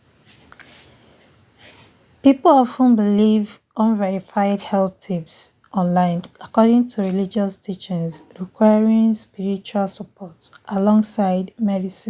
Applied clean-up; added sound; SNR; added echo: none; none; none; none.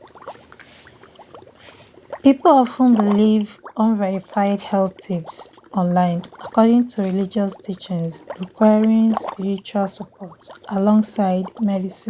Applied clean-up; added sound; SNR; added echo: none; Liquid; 19 dB; none.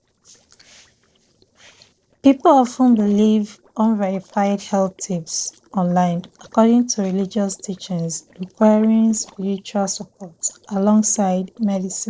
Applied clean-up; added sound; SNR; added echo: neural separator model SepFormer DNS4.